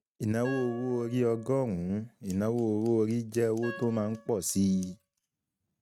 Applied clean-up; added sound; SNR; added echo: neural mask model RNNoise.